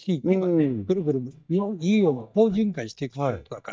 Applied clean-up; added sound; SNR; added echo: neural mask model DeepFilterNet 3.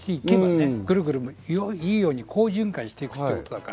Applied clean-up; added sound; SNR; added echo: none; none; none; none.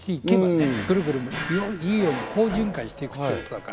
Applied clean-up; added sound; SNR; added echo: none; Drawer open or close; 10 dB; none.